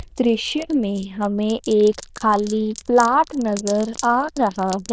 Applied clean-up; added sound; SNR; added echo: neural diffusion model UNIVERSE++.